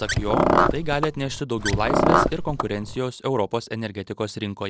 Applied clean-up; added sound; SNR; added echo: none; Car; -5 dB; none.